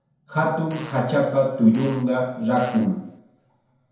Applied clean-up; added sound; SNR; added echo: none; Fart; 19 dB; reverberation time 0.9 s.